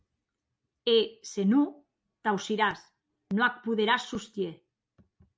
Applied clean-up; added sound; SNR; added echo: none; none; none; none.